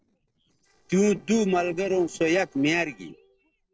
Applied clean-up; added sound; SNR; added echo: neural separator model SepFormer DNS4.